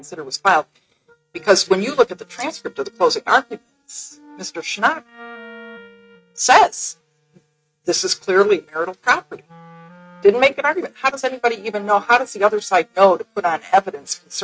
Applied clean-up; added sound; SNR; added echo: neural mask model RNNoise.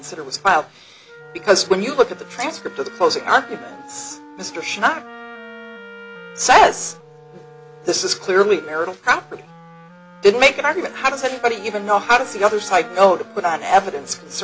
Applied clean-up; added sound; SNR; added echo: none; Wind instrument, woodwind instrument + Wind instrument, woodwind instrument; 20 dB; none.